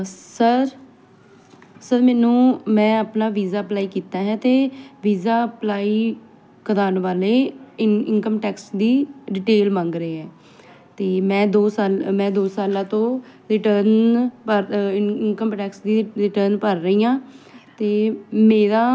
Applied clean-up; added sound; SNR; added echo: none; none; none; none.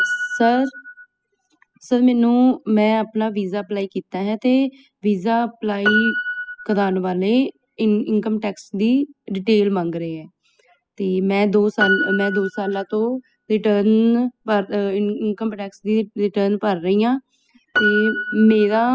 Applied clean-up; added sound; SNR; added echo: classical method spectral subtraction.